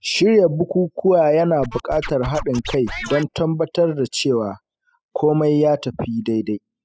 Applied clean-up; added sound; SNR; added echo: classical method spectral subtraction.